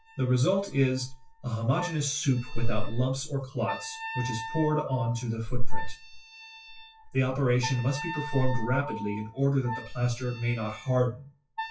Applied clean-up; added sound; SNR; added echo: classical method WPE with log-MMSE.